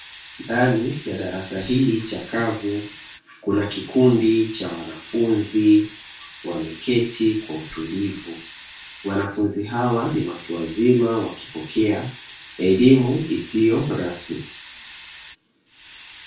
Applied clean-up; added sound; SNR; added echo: none; Hiss; 13 dB; reverberation time 0.3 s.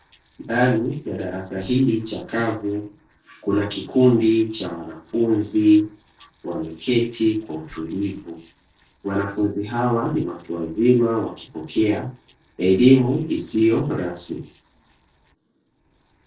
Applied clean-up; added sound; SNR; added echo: neural separator model SepFormer DNS4.